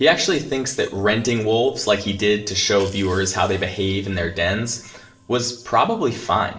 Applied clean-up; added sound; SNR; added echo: neural separator model SepFormer DNS4.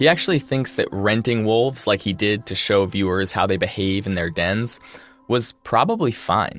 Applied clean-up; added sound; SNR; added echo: none; none; none; none.